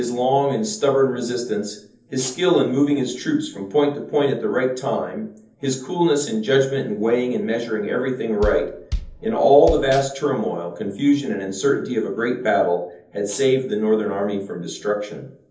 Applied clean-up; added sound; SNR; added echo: none; Bass drum; 9 dB; reverberation time 0.7 s.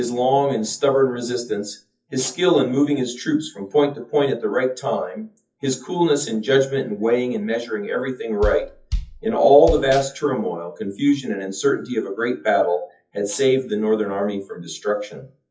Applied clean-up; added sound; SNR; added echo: classical method WPE with log-MMSE.